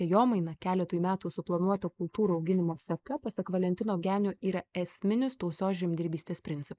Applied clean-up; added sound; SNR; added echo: neural mask model Resemble Enhance denoiser.